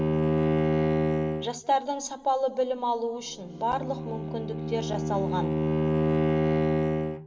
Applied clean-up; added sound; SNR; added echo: none; Bowed string instrument; -4 dB; reverberation time 2.1 s.